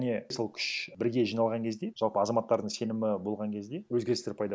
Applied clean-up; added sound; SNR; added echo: none; none; none; none.